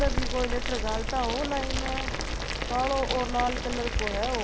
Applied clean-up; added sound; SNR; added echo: none; Boiling; -1 dB; none.